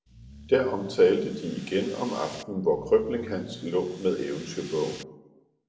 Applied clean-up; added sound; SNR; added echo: none; Accelerating, revving, vroom / Car; 17 dB; reverberation time 0.7 s.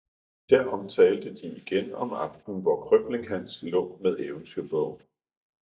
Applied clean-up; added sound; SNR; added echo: neural mask model DeepFilterNet 3.